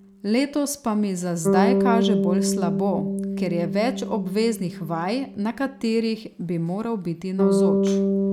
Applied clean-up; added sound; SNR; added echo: none; Bass guitar; -1 dB; none.